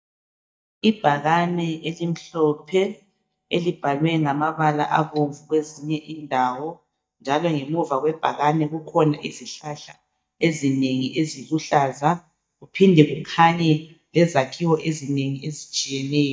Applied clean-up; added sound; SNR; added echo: neural mask model DeepFilterNet 3.